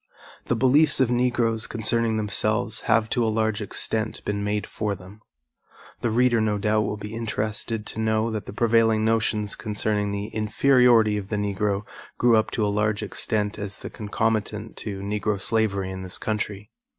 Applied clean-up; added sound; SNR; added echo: none; none; none; none.